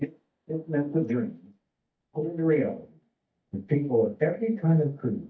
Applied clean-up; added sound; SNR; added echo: neural mask model DeepFilterNet 3.